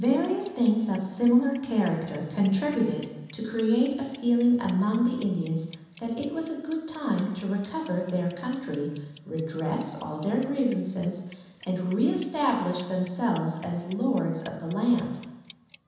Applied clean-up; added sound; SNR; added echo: none; Clock; 17 dB; reverberation time 1.1 s.